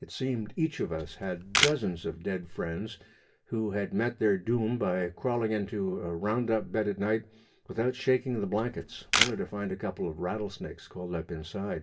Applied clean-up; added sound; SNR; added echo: none; Camera; 0 dB; reverberation time 0.2 s.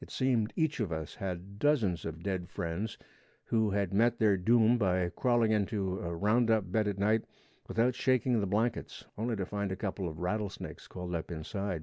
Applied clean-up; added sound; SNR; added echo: none; none; none; none.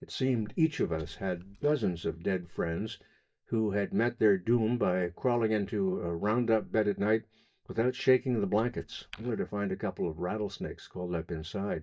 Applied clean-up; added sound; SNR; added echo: neural mask model DeepFilterNet 3.